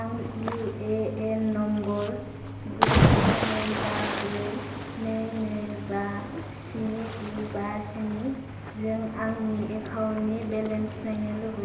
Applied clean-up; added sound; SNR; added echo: none; Cricket / Waves, surf; -1 dB; reverberation time 1.4 s.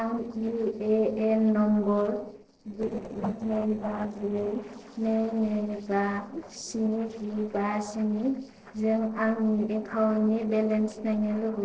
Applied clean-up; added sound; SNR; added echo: neural separator model SepFormer DNS4.